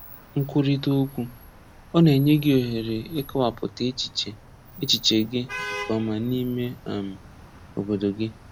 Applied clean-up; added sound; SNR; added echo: none; Traffic noise, roadway noise / Vehicle horn, car horn, honking; 16 dB; none.